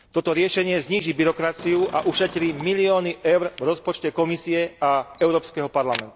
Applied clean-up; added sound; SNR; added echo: none; Engine / Car + Camera; 19 dB; none.